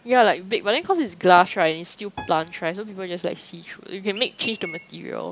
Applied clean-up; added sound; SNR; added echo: none; Piano + Chirp, tweet; 19 dB; none.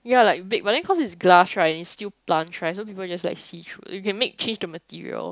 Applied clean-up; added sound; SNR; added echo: none; none; none; none.